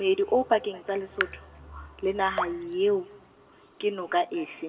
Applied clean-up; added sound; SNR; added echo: none; Raindrop / Drip; 12 dB; reverberation time 2.5 s.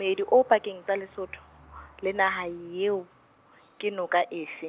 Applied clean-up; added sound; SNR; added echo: none; none; none; none.